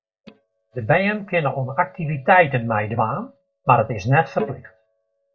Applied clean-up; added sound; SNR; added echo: neural mask model DeepFilterNet 3.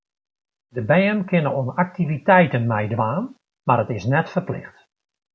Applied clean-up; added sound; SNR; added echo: none; none; none; none.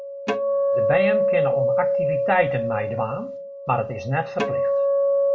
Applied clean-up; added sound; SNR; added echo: none; Acoustic guitar; -5 dB; reverberation time 0.2 s.